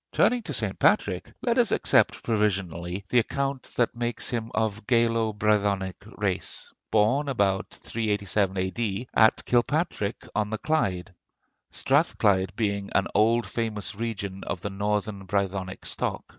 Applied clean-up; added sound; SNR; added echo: none; none; none; none.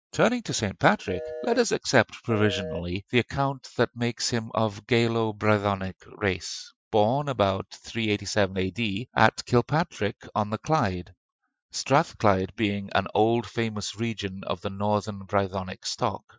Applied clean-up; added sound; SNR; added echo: classical method Wiener filter.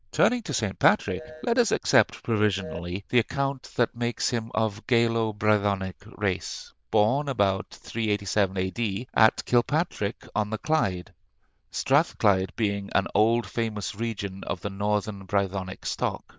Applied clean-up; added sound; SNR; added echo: neural diffusion model UNIVERSE++.